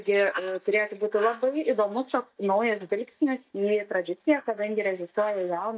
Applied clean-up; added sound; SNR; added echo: neural mask model DeepFilterNet 3.